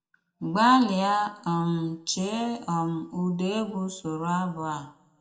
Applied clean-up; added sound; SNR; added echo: none; none; none; reverberation time 0.5 s.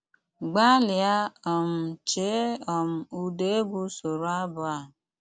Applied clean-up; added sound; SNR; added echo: none; none; none; none.